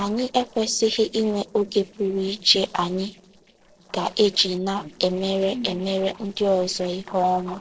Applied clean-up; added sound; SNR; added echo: neural separator model SepFormer DNS4.